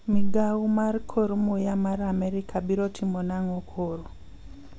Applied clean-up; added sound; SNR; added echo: none; none; none; none.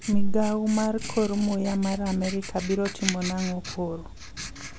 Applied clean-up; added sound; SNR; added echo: none; Writing; 13 dB; none.